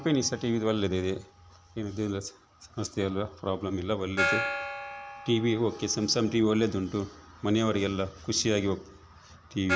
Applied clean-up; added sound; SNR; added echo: none; Gong; 9 dB; none.